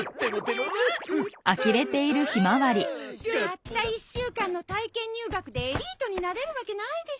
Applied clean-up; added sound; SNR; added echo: none; Drum / Drum kit; 15 dB; none.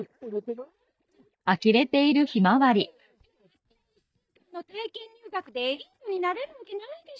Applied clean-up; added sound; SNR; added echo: neural mask model DeepFilterNet 3.